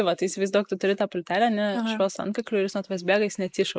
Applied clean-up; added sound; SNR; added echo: neural mask model Resemble Enhance denoiser.